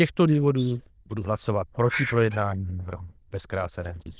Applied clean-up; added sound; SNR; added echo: neural diffusion model UNIVERSE++.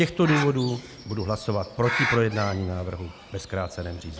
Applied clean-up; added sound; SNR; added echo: none; Bird; 8 dB; none.